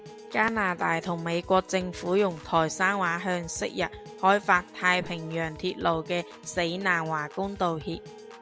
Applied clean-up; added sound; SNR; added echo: none; Telephone + Piano / Organ; 17 dB; none.